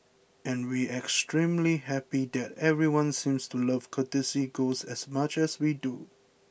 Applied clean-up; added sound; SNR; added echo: none; none; none; none.